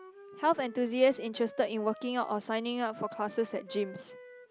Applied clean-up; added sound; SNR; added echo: none; Wind instrument, woodwind instrument; 18 dB; none.